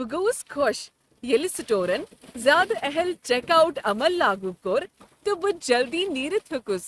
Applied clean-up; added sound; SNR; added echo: neural mask model RNNoise.